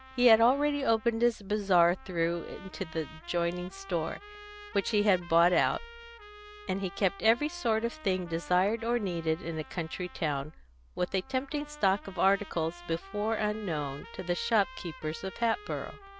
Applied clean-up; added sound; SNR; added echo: none; Trumpet; 19 dB; none.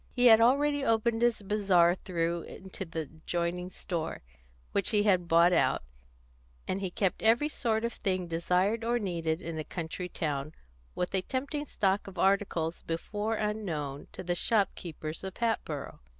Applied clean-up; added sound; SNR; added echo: none; none; none; none.